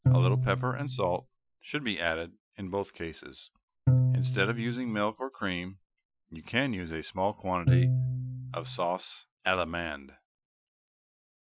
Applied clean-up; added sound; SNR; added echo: classical method Wiener filter.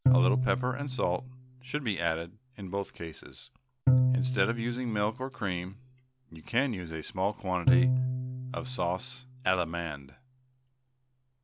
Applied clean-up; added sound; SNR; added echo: none; Bowed string instrument; -2 dB; none.